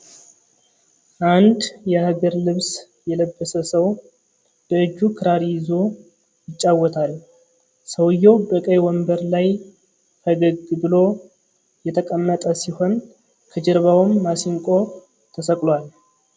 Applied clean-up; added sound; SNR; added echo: none; none; none; none.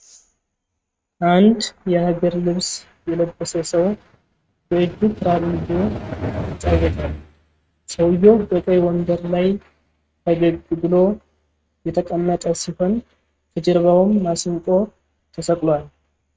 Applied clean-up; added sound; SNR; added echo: neural mask model RNNoise.